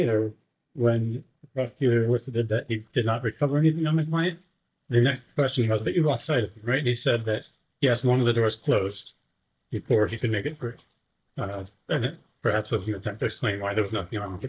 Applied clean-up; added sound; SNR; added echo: neural mask model DeepFilterNet 3.